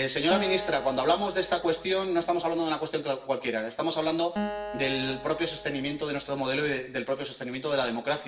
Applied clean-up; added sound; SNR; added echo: none; Acoustic guitar; 11 dB; reverberation time 0.6 s.